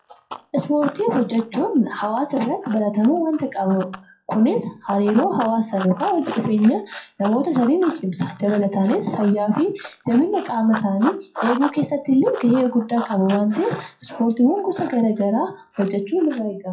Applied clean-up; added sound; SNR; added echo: classical method WPE with log-MMSE.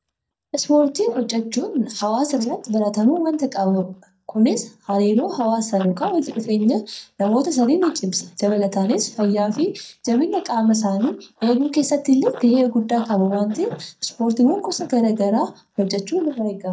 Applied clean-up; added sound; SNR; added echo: neural mask model DeepFilterNet 3.